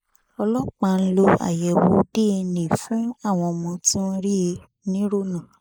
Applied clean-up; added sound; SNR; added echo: neural mask model Resemble Enhance denoiser.